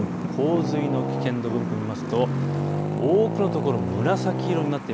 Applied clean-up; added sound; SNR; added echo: none; Traffic noise, roadway noise; 1 dB; none.